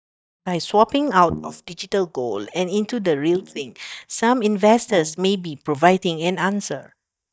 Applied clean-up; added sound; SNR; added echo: neural mask model DeepFilterNet 3.